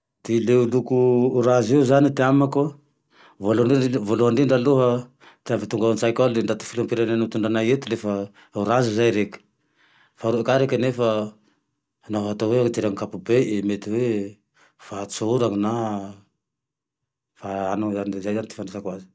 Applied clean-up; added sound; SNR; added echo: none; none; none; none.